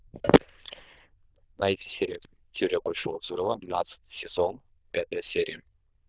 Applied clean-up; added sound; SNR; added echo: neural diffusion model UNIVERSE++.